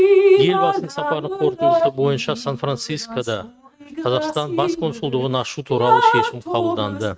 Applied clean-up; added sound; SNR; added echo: neural mask model RNNoise.